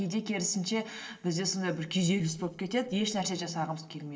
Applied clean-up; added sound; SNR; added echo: neural separator model SepFormer DNS4.